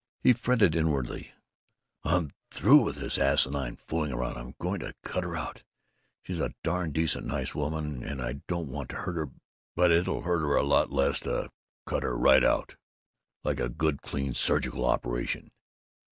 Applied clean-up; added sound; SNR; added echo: none; none; none; none.